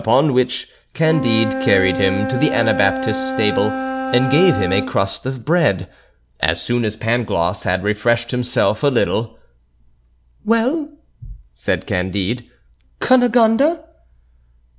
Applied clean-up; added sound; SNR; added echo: none; Wind instrument, woodwind instrument; 9 dB; none.